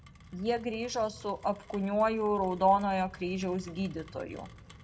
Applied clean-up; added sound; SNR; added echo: none; Rain; 19 dB; reverberation time 0.4 s.